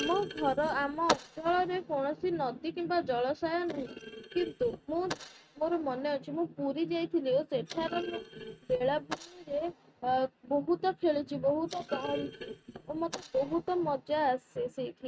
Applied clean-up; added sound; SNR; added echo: neural mask model RNNoise.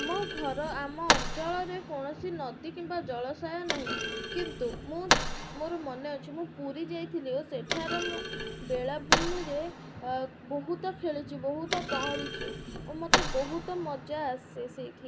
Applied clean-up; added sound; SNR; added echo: none; Thump, thud; -1 dB; none.